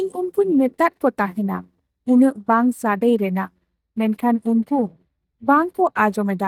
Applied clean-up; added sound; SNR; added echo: neural mask model DeepFilterNet 3.